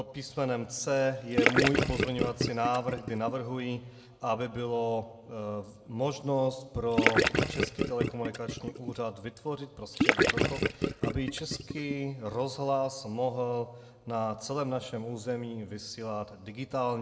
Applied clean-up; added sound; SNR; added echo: none; Gurgling / Liquid; -3 dB; reverberation time 1.0 s.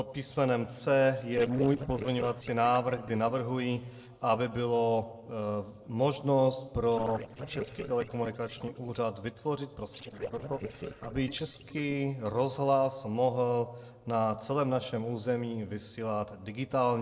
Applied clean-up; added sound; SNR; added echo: neural separator model SepFormer DNS4.